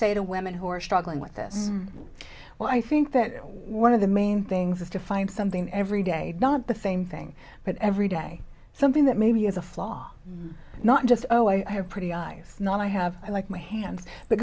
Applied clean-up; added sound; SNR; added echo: none; Whoosh, swoosh, swish; 19 dB; none.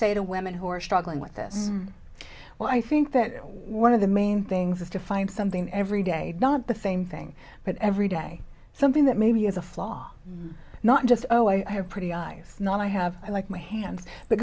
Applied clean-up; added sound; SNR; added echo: none; none; none; none.